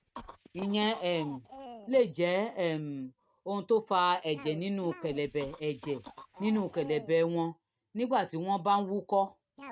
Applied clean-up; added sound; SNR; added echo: neural mask model RNNoise.